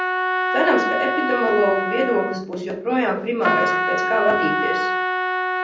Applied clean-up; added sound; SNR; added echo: none; Trumpet; 0 dB; reverberation time 0.6 s.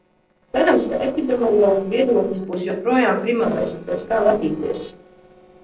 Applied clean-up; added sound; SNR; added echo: neural separator model SepFormer DNS4.